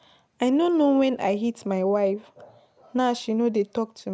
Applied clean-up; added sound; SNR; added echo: none; none; none; none.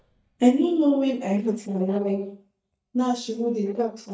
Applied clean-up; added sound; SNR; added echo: neural mask model DeepFilterNet 3.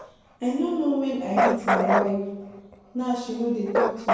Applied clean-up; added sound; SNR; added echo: none; Bark; 0 dB; reverberation time 1.0 s.